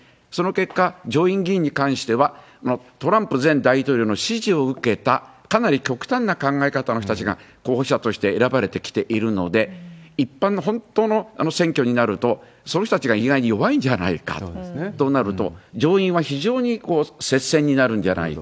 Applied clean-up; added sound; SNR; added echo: none; none; none; none.